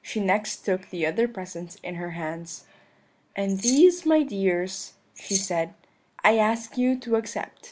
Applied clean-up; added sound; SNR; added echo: none; Keys jangling; 5 dB; none.